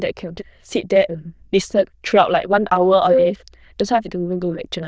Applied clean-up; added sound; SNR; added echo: neural diffusion model UNIVERSE++.